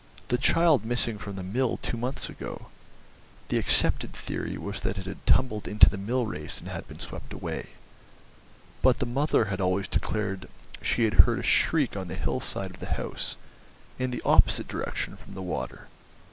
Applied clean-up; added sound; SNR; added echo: none; none; none; none.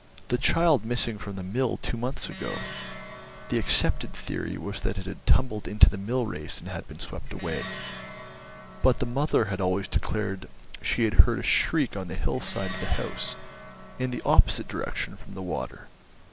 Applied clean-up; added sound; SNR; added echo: none; Plucked string instrument; 19 dB; none.